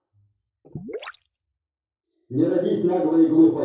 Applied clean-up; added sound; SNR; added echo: none; Gurgling / Liquid; 15 dB; reverberation time 0.6 s.